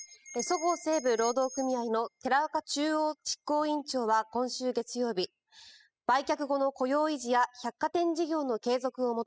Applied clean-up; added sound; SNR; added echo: classical method spectral subtraction.